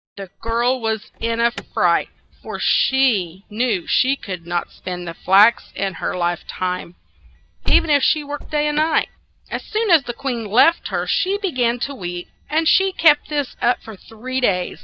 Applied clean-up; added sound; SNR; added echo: neural mask model DeepFilterNet 3.